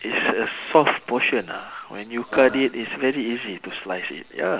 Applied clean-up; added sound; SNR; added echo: none; none; none; none.